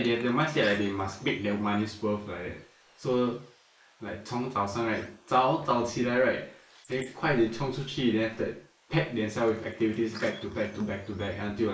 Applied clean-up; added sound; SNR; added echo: neural mask model Resemble Enhance denoiser.